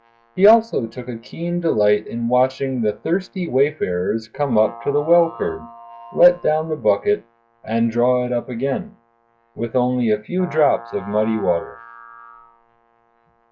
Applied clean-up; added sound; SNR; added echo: classical method log-MMSE.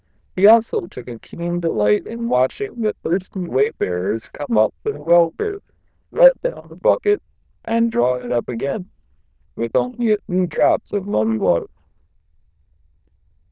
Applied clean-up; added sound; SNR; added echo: neural diffusion model UNIVERSE++.